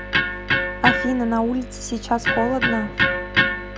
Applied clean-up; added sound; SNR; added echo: none; Electric guitar; -2 dB; none.